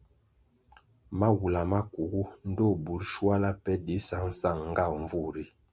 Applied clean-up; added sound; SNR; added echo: none; none; none; none.